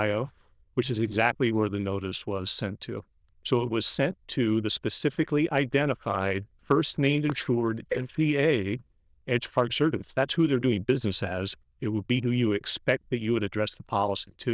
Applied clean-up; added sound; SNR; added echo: neural diffusion model UNIVERSE++.